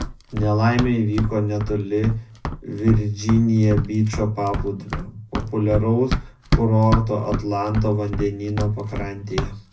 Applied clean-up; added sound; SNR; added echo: none; Run; 7 dB; reverberation time 0.4 s.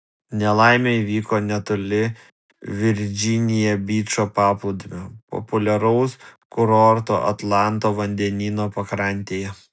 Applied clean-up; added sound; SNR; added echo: none; none; none; none.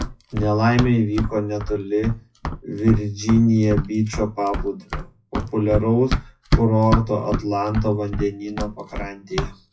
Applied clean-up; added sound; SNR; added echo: classical method WPE with log-MMSE.